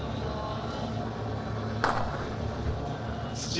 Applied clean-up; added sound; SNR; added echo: neural separator model SepFormer DNS4.